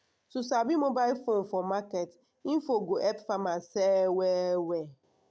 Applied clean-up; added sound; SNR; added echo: none; none; none; none.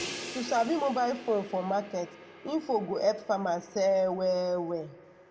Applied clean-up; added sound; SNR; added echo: none; Crash cymbal; 15 dB; reverberation time 1.4 s.